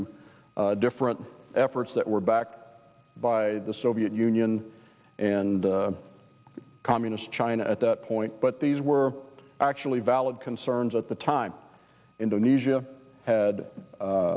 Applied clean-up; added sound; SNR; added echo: none; none; none; none.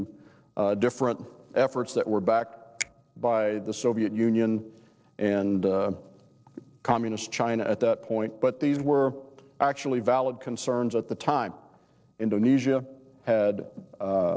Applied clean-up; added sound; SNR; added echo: neural separator model SepFormer DNS4.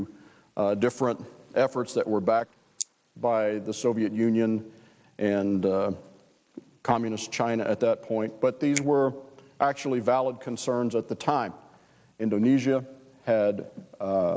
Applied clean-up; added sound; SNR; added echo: neural mask model Resemble Enhance denoiser.